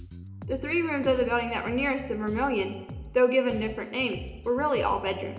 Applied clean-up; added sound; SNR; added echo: none; Bass guitar; 14 dB; reverberation time 0.8 s.